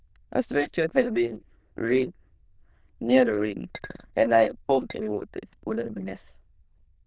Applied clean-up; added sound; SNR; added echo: neural diffusion model UNIVERSE++.